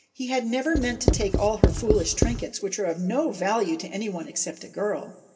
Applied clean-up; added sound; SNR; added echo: none; Writing; -2 dB; reverberation time 1.7 s.